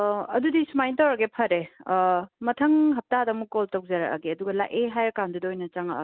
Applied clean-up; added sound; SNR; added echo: none; none; none; none.